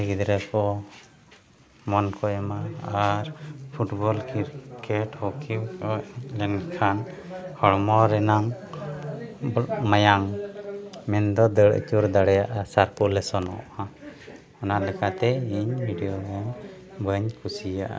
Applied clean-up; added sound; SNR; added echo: none; none; none; none.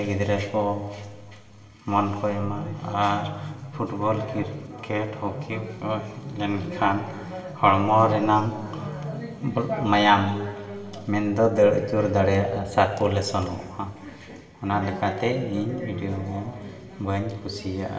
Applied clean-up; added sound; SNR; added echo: none; none; none; reverberation time 2.2 s.